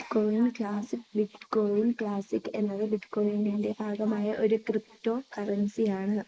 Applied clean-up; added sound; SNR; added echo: neural mask model Resemble Enhance denoiser.